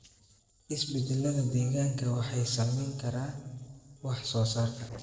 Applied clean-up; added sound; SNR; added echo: neural separator model SepFormer DNS4.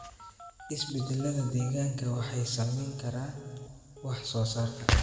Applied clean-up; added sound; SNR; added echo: none; Telephone; 20 dB; reverberation time 1.8 s.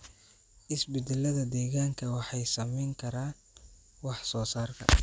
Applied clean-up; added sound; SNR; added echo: none; none; none; none.